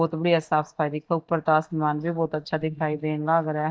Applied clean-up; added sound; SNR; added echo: neural mask model DeepFilterNet 3.